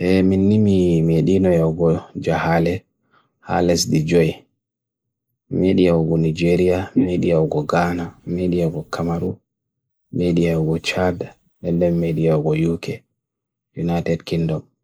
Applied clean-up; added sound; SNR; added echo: neural mask model Resemble Enhance denoiser.